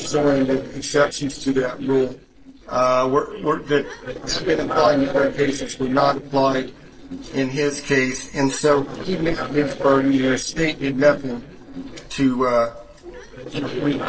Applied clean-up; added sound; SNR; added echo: neural separator model SepFormer DNS4.